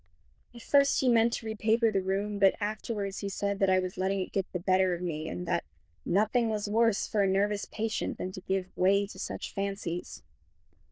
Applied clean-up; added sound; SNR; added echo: neural diffusion model UNIVERSE++.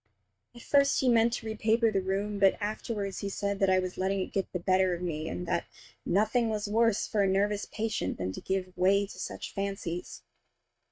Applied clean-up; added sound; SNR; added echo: neural mask model RNNoise.